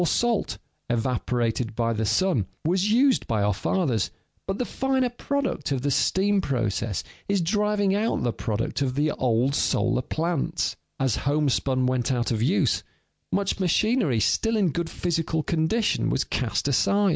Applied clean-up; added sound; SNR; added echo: none; none; none; none.